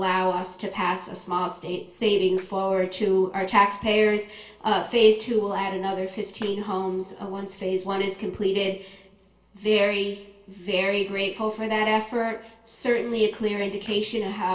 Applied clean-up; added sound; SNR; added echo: neural separator model SepFormer DNS4.